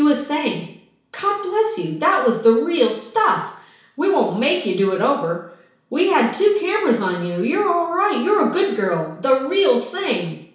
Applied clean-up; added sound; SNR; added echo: none; none; none; reverberation time 0.6 s.